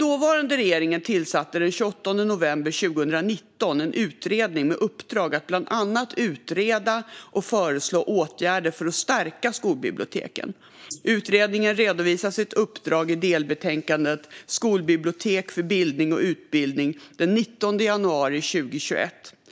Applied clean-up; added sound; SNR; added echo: neural mask model Resemble Enhance denoiser.